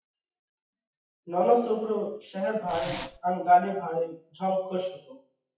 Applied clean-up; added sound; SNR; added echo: classical method WPE with log-MMSE.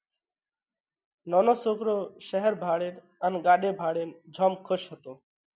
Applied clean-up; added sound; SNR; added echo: none; none; none; none.